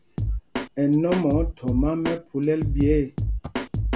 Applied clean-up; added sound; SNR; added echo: none; Drum kit; 3 dB; none.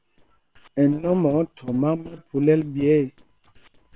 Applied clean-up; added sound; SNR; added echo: neural separator model SepFormer WHAM!.